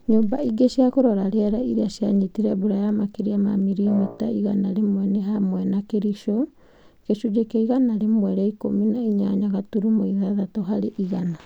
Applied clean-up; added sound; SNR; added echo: none; Wind instrument, woodwind instrument; 14 dB; none.